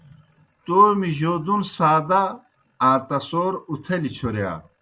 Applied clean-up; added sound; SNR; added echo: none; none; none; none.